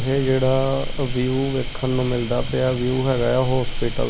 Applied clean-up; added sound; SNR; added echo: none; Cricket; 5 dB; none.